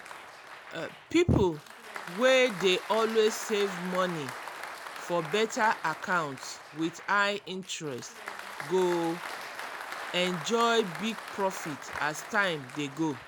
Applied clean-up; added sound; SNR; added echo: none; Applause; 11 dB; none.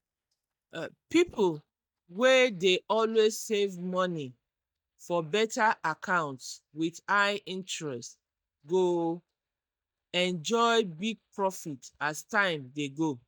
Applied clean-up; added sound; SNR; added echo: neural mask model DeepFilterNet 3.